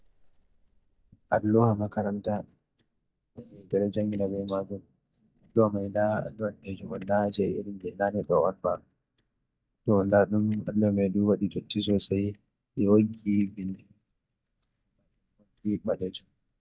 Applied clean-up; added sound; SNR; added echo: neural mask model DeepFilterNet 3.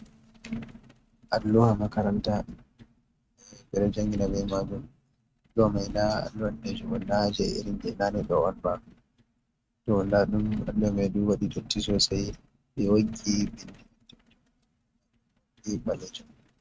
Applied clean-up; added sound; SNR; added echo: neural mask model RNNoise.